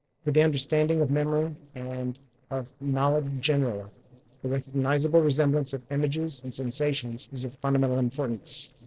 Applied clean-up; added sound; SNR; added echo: neural separator model SepFormer DNS4.